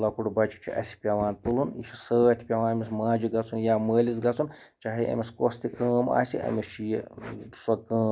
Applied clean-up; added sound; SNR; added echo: none; none; none; none.